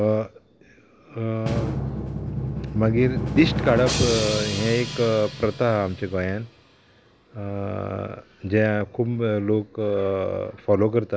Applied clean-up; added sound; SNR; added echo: none; Drum; 7 dB; none.